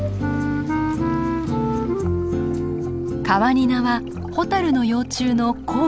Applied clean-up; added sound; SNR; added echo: none; none; none; none.